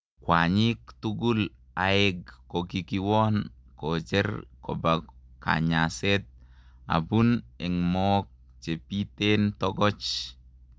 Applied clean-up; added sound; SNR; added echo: none; none; none; none.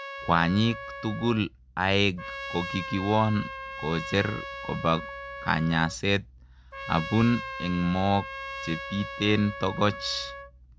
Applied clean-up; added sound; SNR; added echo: none; Trumpet; 11 dB; none.